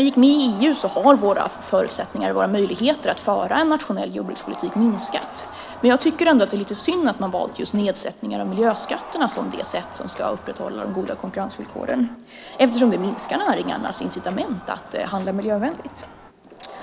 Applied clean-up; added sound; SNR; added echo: none; Crowd; 16 dB; none.